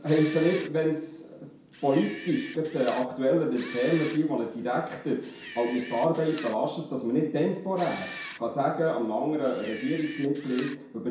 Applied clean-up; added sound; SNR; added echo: none; Camera; 16 dB; reverberation time 0.6 s.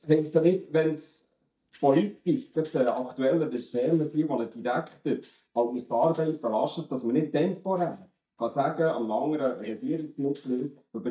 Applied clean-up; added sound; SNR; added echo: neural mask model DeepFilterNet 3.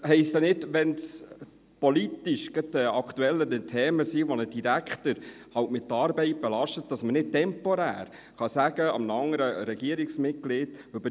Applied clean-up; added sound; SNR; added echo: none; none; none; none.